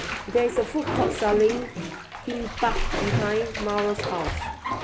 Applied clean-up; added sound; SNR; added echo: none; Bathtub (filling or washing); 3 dB; none.